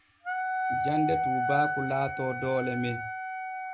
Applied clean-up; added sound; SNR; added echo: none; Wind instrument, woodwind instrument; -1 dB; none.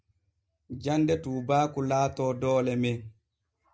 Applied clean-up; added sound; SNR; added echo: none; none; none; none.